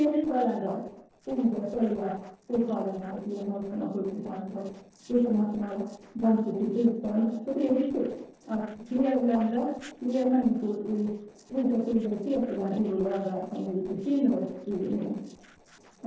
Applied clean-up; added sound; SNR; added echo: neural separator model SepFormer DNS4.